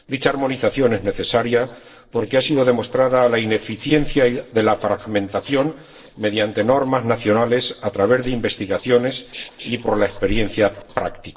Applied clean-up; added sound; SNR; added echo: neural separator model SepFormer DNS4.